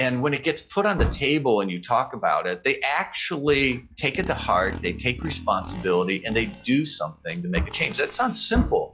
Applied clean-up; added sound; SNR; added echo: classical method log-MMSE.